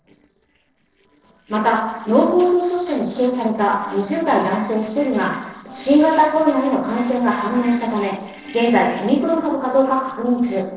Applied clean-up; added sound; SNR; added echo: neural separator model SepFormer DNS4.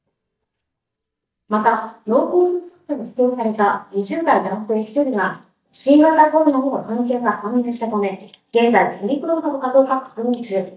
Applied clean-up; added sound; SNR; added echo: neural mask model DeepFilterNet 3.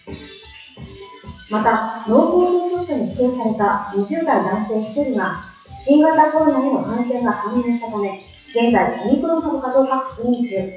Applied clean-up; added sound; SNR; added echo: classical method WPE with log-MMSE.